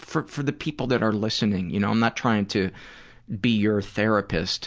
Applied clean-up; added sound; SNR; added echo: none; none; none; none.